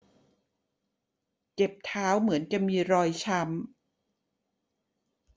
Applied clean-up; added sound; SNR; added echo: none; none; none; none.